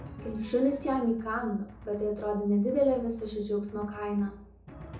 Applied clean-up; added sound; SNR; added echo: none; Drum; 17 dB; reverberation time 0.6 s.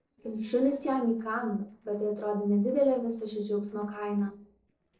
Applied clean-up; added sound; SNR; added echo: neural separator model SepFormer DNS4.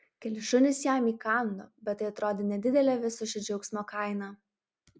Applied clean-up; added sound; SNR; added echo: none; none; none; none.